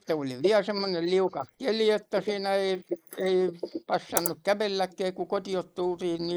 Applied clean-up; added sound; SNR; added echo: neural mask model Resemble Enhance denoiser.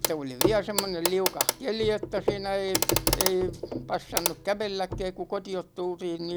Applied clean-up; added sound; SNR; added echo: none; Clock; 1 dB; none.